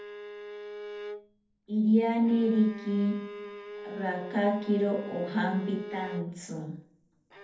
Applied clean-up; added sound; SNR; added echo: none; Bowed string instrument; 13 dB; reverberation time 0.6 s.